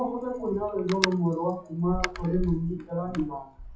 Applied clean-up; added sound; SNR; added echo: classical method WPE with log-MMSE.